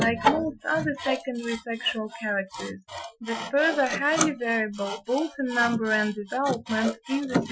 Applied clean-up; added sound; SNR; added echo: classical method Wiener filter.